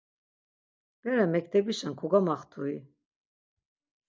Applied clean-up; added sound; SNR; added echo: none; none; none; none.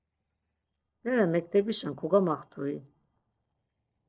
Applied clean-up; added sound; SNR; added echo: neural separator model SepFormer DNS4.